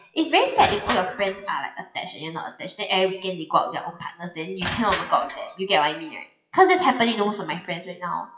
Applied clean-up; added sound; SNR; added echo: classical method WPE with log-MMSE.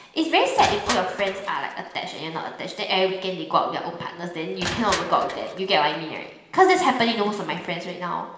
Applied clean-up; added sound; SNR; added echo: none; Crushing; 12 dB; reverberation time 1.1 s.